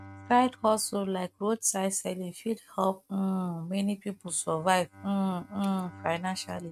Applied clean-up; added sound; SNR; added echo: neural mask model RNNoise.